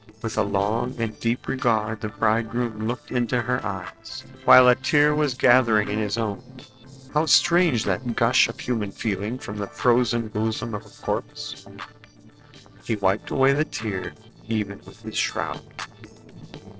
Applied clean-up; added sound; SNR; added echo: neural separator model SepFormer DNS4.